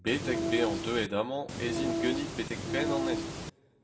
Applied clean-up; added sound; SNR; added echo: none; Train; 0 dB; reverberation time 0.8 s.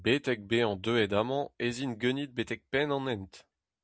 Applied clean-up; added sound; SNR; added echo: none; none; none; none.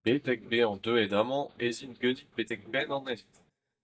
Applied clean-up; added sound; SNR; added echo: neural mask model DeepFilterNet 3.